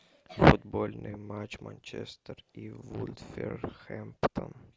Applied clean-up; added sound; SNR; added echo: none; none; none; none.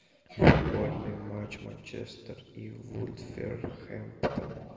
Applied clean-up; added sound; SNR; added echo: none; none; none; reverberation time 1.7 s.